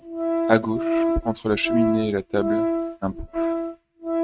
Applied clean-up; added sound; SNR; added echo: neural mask model RNNoise.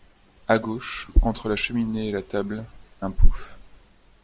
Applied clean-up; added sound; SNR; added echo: none; none; none; none.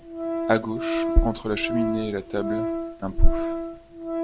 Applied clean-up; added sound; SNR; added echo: none; Organ; 6 dB; none.